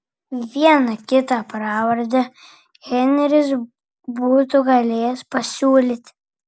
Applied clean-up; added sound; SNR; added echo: none; none; none; none.